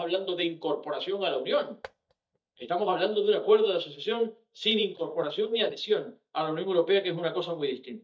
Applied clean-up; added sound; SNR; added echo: neural mask model DeepFilterNet 3.